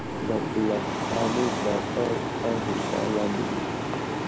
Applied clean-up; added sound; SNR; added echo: none; Mechanical fan; -1 dB; none.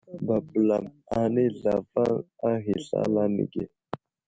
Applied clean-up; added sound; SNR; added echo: none; none; none; none.